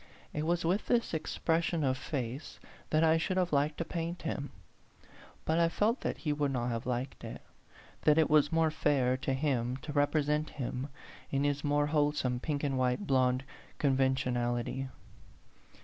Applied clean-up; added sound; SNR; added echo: none; none; none; none.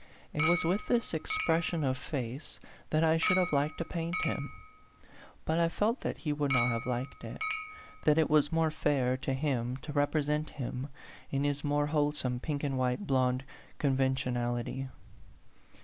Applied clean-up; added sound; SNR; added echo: none; Chink, clink; 7 dB; none.